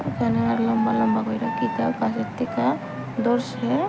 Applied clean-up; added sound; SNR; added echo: none; Wind instrument, woodwind instrument; 10 dB; none.